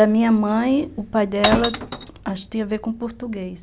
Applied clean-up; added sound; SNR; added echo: none; Glass; 4 dB; none.